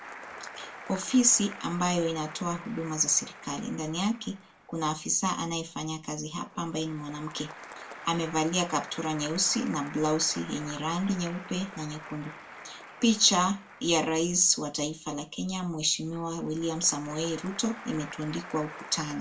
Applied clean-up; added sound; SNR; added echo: none; Applause; 16 dB; reverberation time 0.2 s.